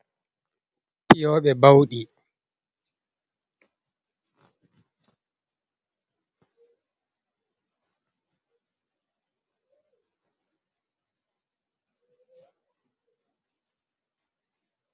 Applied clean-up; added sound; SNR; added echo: none; none; none; none.